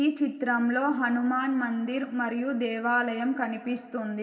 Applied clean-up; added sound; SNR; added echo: none; none; none; reverberation time 2.2 s.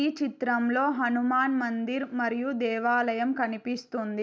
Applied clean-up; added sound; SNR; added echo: none; none; none; none.